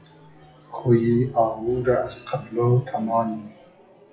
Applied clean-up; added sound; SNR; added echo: classical method WPE with log-MMSE.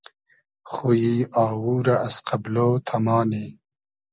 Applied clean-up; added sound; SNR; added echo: none; none; none; none.